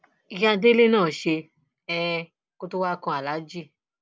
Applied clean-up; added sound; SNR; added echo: none; none; none; none.